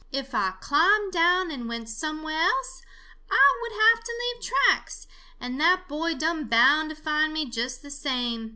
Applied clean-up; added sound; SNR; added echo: none; none; none; none.